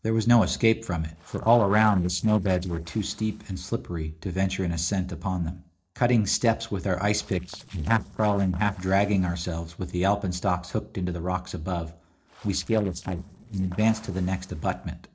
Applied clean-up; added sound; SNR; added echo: neural separator model SepFormer DNS4.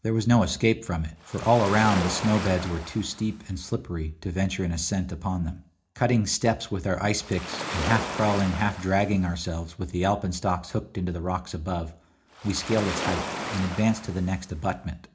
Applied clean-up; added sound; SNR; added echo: none; Waves, surf; 9 dB; reverberation time 0.4 s.